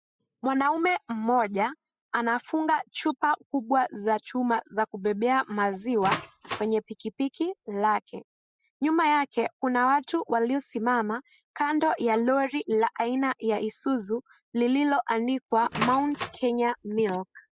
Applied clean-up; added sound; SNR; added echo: classical method spectral subtraction.